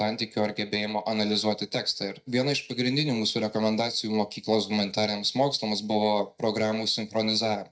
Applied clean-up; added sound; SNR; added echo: neural mask model DeepFilterNet 3.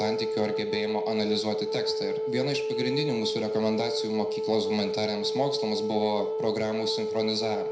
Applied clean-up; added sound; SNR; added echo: none; Wind instrument, woodwind instrument; 0 dB; reverberation time 0.4 s.